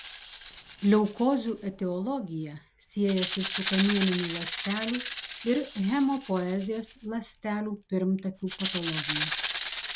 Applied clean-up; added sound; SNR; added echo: none; Rattle (instrument); -4 dB; none.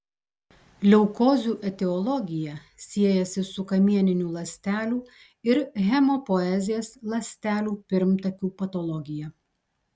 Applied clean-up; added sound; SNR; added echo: none; none; none; none.